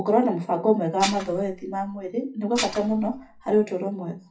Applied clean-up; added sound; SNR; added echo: classical method WPE with log-MMSE.